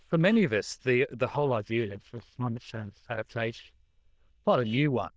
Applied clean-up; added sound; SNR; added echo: neural diffusion model UNIVERSE++.